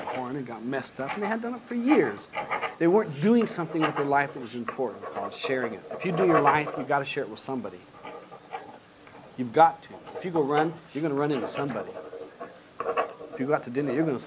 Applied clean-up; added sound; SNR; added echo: none; Writing; 7 dB; none.